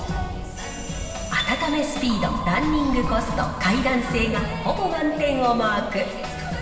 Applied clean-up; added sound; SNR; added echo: none; Zipper (clothing); 13 dB; reverberation time 1.6 s.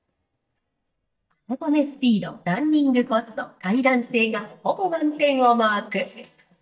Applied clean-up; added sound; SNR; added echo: neural mask model DeepFilterNet 3.